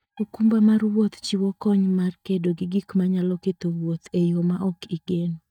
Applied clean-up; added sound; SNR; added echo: neural mask model DeepFilterNet 3.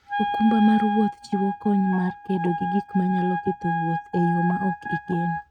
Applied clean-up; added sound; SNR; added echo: neural mask model RNNoise.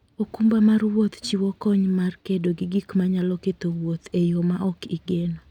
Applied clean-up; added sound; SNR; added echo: none; none; none; none.